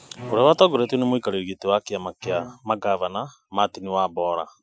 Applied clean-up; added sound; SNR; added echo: classical method Wiener filter.